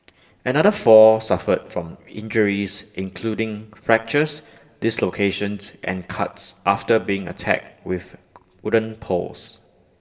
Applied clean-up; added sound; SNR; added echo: none; none; none; reverberation time 0.9 s.